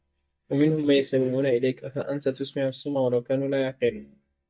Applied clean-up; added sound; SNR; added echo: neural mask model DeepFilterNet 3.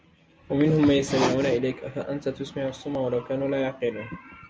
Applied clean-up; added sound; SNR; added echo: none; none; none; none.